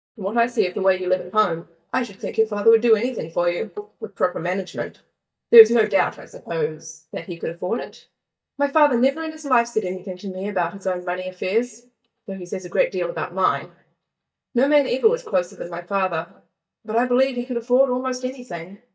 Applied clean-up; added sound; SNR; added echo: neural mask model DeepFilterNet 3.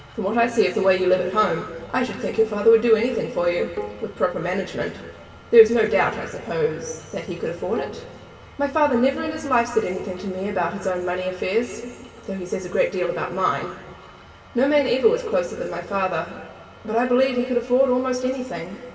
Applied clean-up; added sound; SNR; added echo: none; Bowed string instrument; 17 dB; reverberation time 2.4 s.